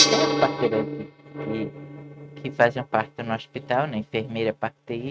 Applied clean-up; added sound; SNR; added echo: neural mask model RNNoise.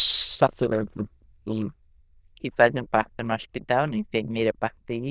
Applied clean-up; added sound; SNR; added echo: neural diffusion model UNIVERSE++.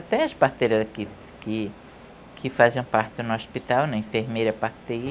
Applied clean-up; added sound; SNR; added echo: none; none; none; none.